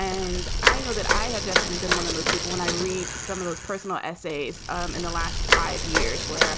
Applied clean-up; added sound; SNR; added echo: none; Bicycle; -4 dB; none.